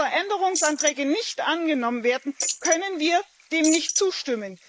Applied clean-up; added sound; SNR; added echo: neural mask model Resemble Enhance denoiser.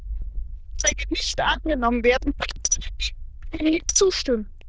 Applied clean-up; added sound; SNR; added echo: neural diffusion model UNIVERSE++.